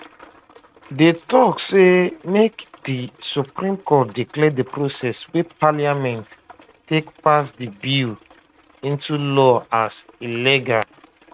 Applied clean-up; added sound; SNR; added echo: neural mask model RNNoise.